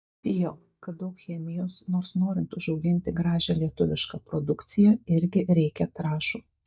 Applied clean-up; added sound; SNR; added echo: neural mask model DeepFilterNet 3.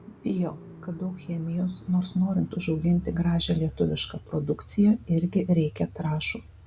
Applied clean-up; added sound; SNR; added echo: none; Car; 18 dB; none.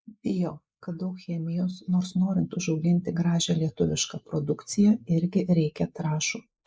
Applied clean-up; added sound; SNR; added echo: neural mask model Resemble Enhance denoiser.